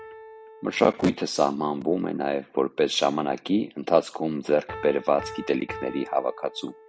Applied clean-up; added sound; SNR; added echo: none; Piano; 18 dB; none.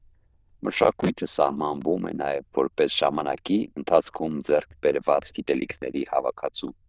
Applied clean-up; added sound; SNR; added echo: neural diffusion model UNIVERSE++.